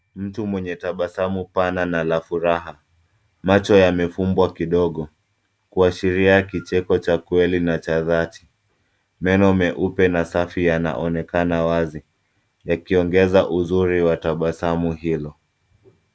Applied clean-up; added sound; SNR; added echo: none; none; none; none.